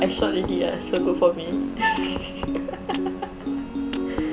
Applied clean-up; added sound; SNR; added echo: none; Wind instrument, woodwind instrument + Piano; 0 dB; none.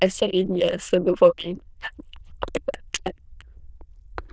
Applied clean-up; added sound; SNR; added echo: neural diffusion model UNIVERSE++.